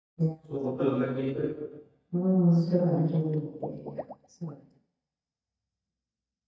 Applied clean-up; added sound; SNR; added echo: neural mask model DeepFilterNet 3.